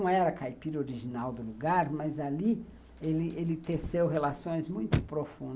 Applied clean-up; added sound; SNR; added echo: none; Chirp, tweet / Slam / Car; 11 dB; none.